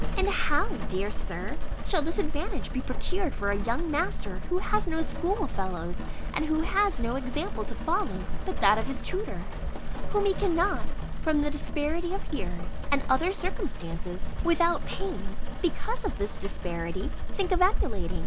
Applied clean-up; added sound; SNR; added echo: none; Rain; -4 dB; none.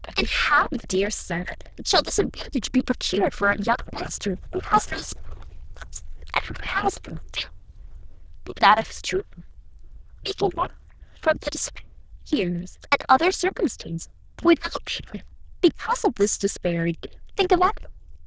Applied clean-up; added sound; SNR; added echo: neural diffusion model UNIVERSE++.